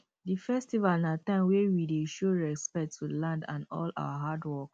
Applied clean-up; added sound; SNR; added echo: none; none; none; none.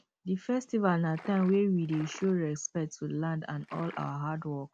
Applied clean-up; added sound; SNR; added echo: none; Liquid; 18 dB; none.